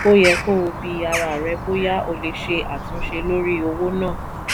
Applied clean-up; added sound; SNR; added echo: none; Bird vocalization, bird call, bird song; 6 dB; none.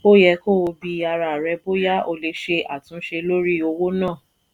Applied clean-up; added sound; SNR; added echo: none; none; none; none.